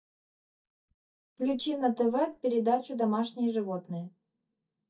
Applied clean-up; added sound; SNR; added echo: neural mask model DeepFilterNet 3.